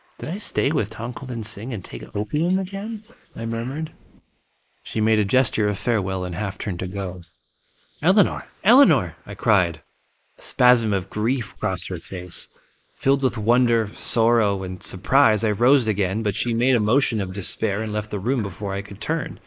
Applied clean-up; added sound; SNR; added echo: neural mask model Resemble Enhance denoiser.